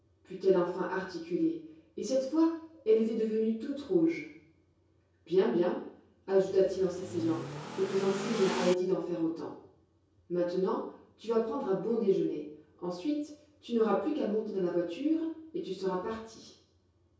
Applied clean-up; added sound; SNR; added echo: none; Accelerating, revving, vroom / Car; 7 dB; reverberation time 0.6 s.